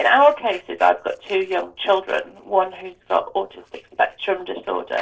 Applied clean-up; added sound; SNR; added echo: neural separator model SepFormer DNS4.